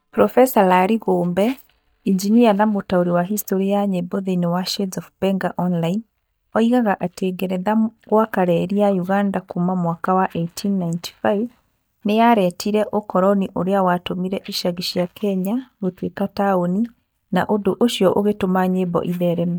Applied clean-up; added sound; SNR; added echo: neural mask model DeepFilterNet 3.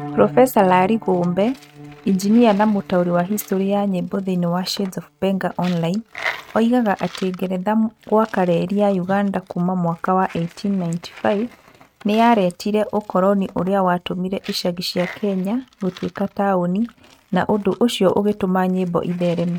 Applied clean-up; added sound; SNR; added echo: neural mask model RNNoise.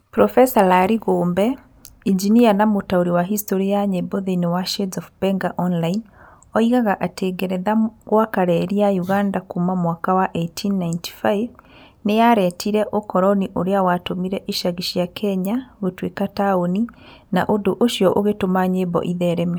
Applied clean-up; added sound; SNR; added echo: none; none; none; none.